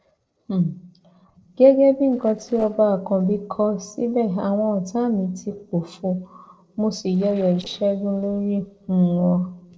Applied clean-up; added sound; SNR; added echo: neural separator model SepFormer DNS4.